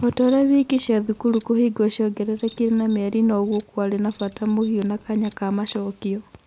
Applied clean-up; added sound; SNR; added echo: none; Keys jangling; 7 dB; none.